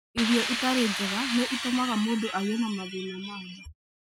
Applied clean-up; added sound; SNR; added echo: classical method Wiener filter.